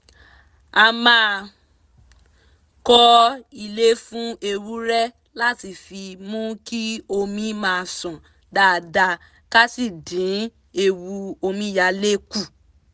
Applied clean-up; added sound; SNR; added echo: none; none; none; none.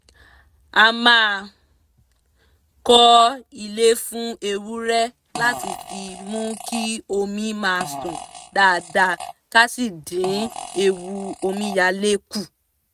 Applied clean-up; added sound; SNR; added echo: neural mask model RNNoise.